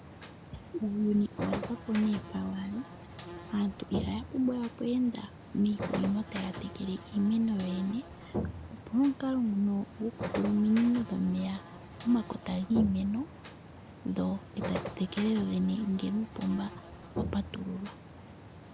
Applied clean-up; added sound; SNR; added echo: none; Buzz; 9 dB; none.